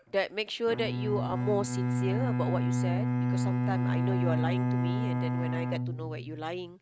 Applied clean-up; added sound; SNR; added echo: neural mask model RNNoise.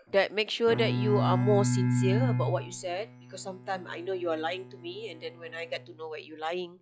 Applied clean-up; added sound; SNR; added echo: classical method log-MMSE.